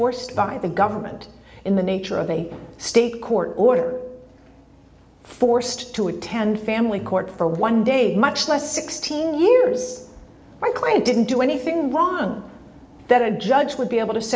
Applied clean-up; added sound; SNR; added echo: none; none; none; none.